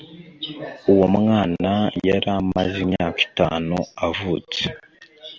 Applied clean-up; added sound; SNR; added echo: none; none; none; none.